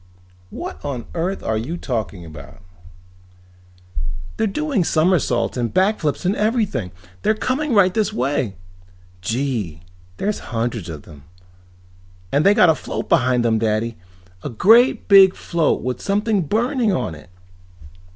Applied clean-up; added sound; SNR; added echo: none; none; none; none.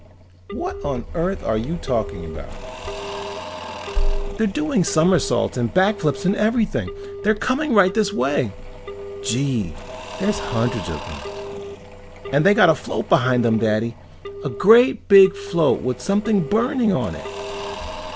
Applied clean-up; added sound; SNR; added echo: none; Telephone + Engine / Drill / Mechanisms; 12 dB; none.